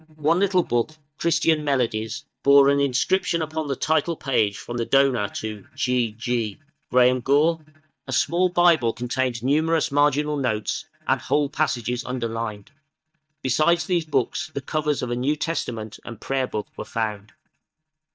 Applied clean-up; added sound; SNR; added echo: neural mask model DeepFilterNet 3.